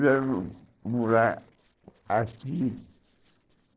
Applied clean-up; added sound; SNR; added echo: neural separator model SepFormer DNS4.